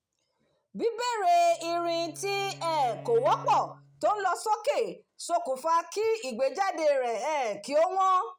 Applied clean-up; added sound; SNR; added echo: none; Bowed string instrument; 20 dB; none.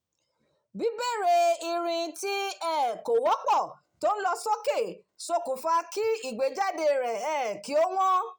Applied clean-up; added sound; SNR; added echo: none; none; none; none.